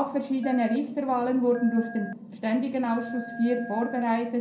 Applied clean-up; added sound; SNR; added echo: none; Telephone; 16 dB; reverberation time 0.6 s.